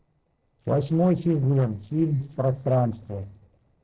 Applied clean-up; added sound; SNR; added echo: neural separator model SepFormer DNS4.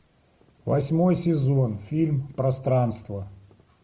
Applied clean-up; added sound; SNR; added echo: none; none; none; none.